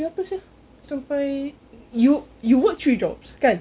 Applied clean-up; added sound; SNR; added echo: none; none; none; none.